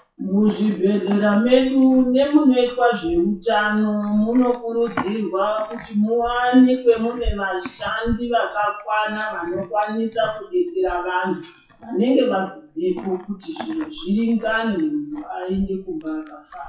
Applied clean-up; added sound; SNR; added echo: classical method WPE with log-MMSE.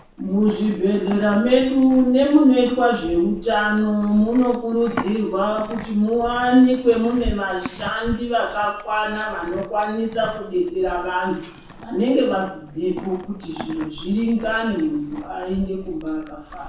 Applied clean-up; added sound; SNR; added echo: none; Livestock, farm animals, working animals; 16 dB; reverberation time 0.6 s.